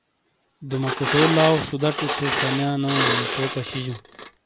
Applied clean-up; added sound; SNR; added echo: none; Glass; 2 dB; none.